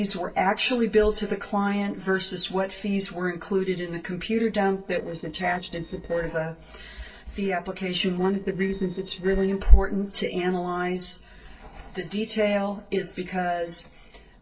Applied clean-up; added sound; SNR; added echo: neural separator model SepFormer DNS4.